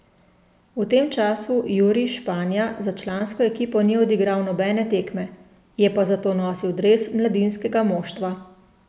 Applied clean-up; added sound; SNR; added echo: none; none; none; none.